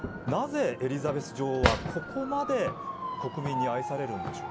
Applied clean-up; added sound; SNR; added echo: none; Drawer open or close; 1 dB; none.